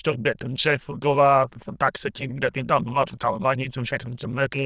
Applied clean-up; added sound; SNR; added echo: neural diffusion model UNIVERSE++.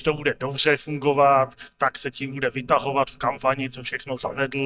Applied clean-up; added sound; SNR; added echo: neural mask model DeepFilterNet 3.